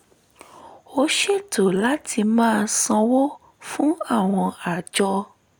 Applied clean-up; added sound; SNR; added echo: none; none; none; none.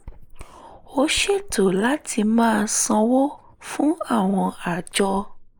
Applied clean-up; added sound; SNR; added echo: neural mask model Resemble Enhance denoiser.